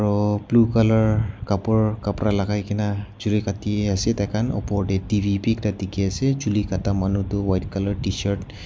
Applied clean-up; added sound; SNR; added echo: none; none; none; none.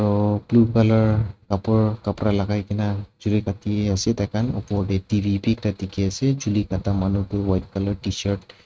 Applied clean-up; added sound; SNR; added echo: neural mask model RNNoise.